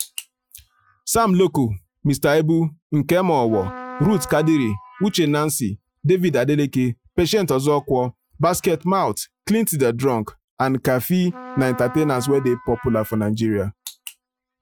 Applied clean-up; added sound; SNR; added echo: classical method Wiener filter.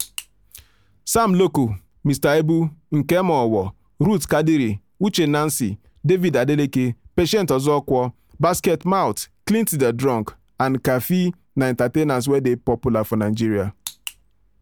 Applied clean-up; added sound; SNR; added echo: none; none; none; none.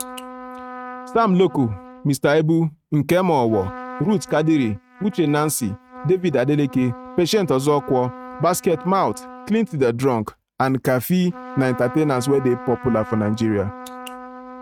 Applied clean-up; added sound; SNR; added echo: neural mask model RNNoise.